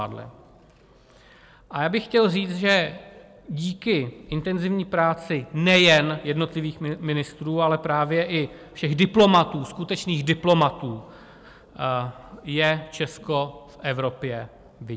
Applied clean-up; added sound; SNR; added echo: none; none; none; none.